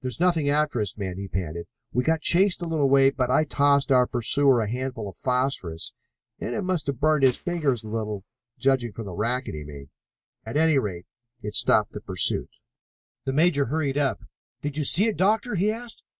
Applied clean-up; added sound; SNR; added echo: neural mask model RNNoise.